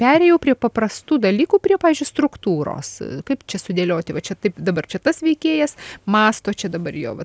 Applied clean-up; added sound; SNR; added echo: none; none; none; none.